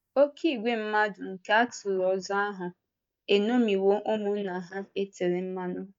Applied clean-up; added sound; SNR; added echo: neural mask model DeepFilterNet 3.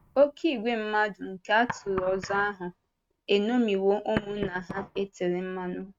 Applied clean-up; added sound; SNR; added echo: neural mask model RNNoise.